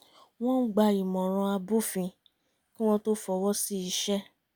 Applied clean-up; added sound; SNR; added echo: none; none; none; none.